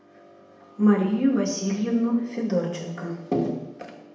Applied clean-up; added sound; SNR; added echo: none; none; none; reverberation time 0.8 s.